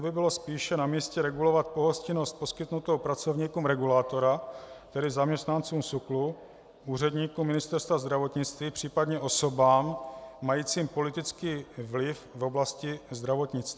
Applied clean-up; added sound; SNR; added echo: none; none; none; none.